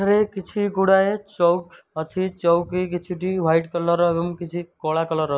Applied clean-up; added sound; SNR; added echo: none; none; none; none.